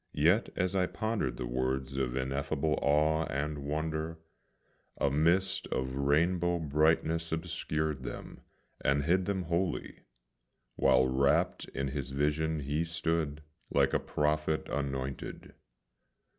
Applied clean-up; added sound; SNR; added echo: none; none; none; none.